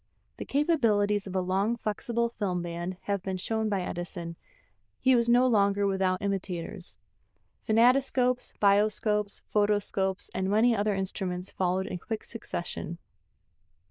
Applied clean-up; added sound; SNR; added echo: neural diffusion model UNIVERSE++.